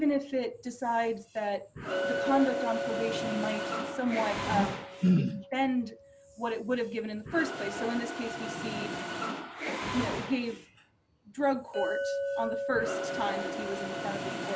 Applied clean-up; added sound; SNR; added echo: none; Chink, clink + Mechanisms; 3 dB; none.